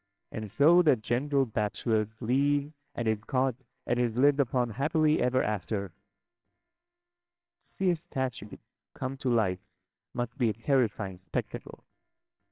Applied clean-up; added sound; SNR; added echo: neural separator model SepFormer WHAMR!.